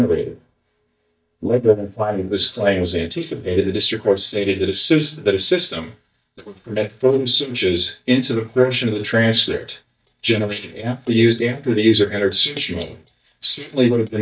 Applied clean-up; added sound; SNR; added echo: neural mask model DeepFilterNet 3.